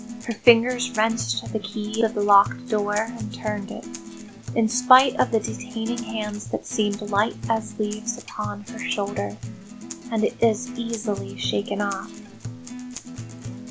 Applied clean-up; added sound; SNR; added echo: none; Acoustic guitar; 10 dB; none.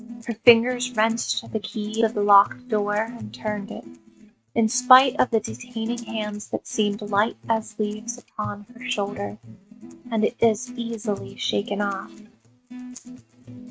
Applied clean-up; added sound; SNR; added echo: neural mask model RNNoise.